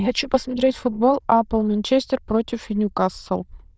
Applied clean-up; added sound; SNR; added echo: neural diffusion model UNIVERSE++.